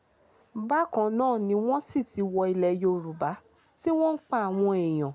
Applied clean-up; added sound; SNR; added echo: none; none; none; none.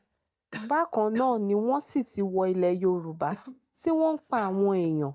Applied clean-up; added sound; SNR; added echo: neural mask model DeepFilterNet 3.